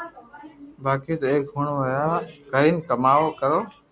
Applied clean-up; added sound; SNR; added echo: none; none; none; none.